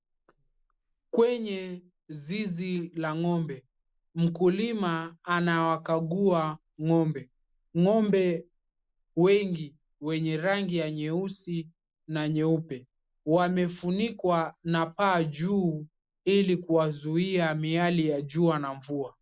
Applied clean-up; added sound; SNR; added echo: neural mask model Resemble Enhance denoiser.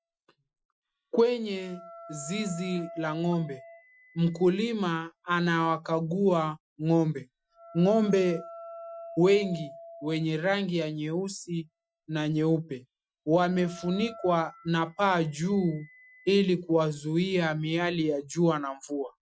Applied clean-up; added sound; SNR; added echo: classical method Wiener filter.